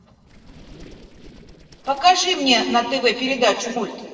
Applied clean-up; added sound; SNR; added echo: neural separator model SepFormer DNS4.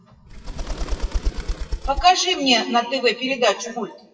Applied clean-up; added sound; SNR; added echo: classical method WPE with log-MMSE.